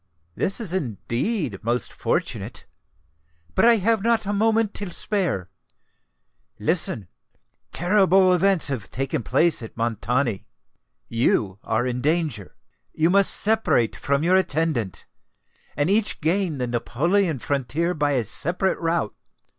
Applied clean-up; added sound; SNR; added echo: none; none; none; none.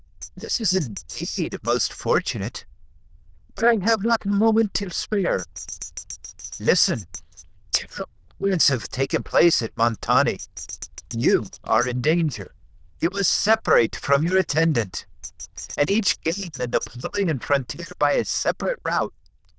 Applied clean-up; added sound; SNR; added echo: neural diffusion model UNIVERSE++.